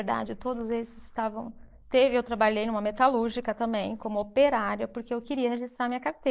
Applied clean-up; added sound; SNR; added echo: neural mask model Resemble Enhance denoiser.